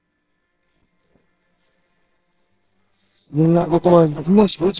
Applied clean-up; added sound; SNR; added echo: neural separator model SepFormer WHAMR!.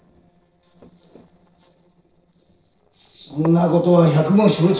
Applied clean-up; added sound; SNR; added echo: neural separator model SepFormer DNS4.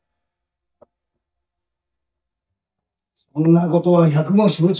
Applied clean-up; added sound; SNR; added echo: neural mask model DeepFilterNet 3.